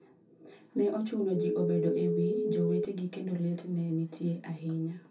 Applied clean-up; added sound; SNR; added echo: none; Telephone; 4 dB; reverberation time 0.3 s.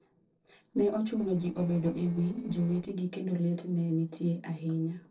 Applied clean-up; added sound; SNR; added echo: neural separator model SepFormer DNS4.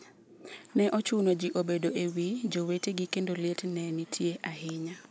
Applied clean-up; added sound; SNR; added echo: none; none; none; none.